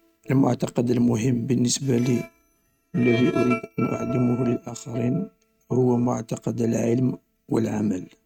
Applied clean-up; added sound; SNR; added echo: neural mask model RNNoise.